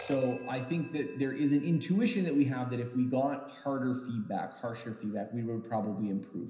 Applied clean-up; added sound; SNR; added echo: none; Telephone; 17 dB; reverberation time 0.9 s.